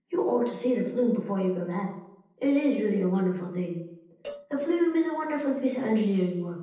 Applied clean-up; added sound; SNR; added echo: neural separator model SepFormer DNS4.